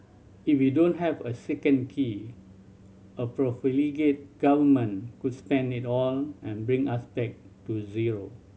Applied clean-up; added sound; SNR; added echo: none; none; none; none.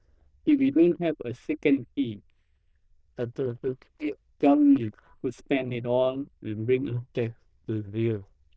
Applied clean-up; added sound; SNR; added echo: neural diffusion model UNIVERSE++.